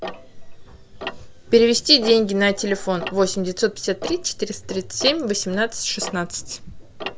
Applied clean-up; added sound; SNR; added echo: none; Tick-tock; 13 dB; none.